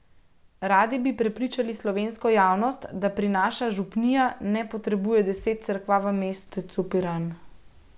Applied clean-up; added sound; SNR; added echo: none; none; none; none.